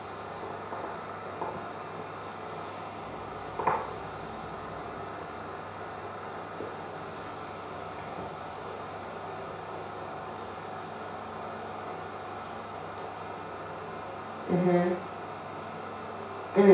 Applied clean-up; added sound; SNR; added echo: none; Engine / Truck / Car; 18 dB; reverberation time 0.6 s.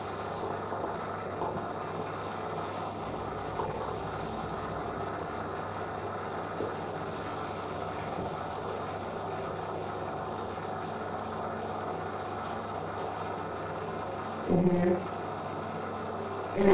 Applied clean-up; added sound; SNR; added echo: neural separator model SepFormer DNS4.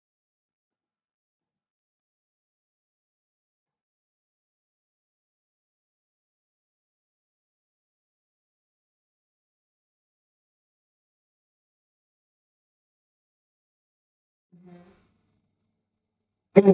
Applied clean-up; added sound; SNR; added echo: neural mask model DeepFilterNet 3.